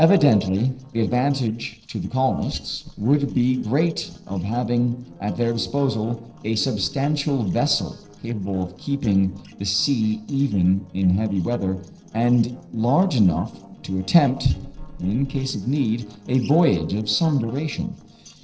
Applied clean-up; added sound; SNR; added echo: neural separator model SepFormer DNS4.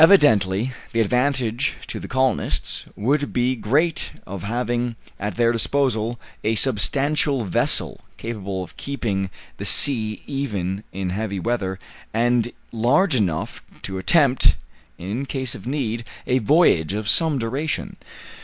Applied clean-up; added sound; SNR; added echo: none; none; none; none.